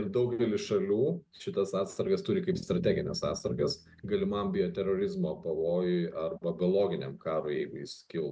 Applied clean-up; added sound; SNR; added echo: neural mask model RNNoise.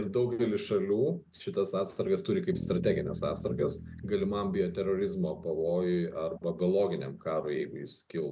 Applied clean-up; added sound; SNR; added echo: none; Bass guitar; 15 dB; none.